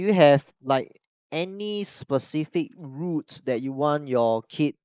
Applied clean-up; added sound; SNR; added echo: neural mask model Resemble Enhance denoiser.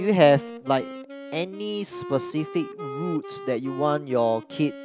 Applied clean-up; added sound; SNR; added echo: none; Wind instrument, woodwind instrument; 13 dB; none.